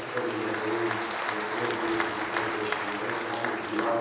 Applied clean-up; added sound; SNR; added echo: none; Applause; 0 dB; reverberation time 0.6 s.